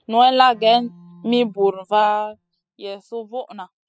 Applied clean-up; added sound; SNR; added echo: classical method spectral subtraction.